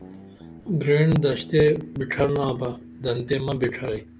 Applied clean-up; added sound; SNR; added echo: none; Guitar; 19 dB; none.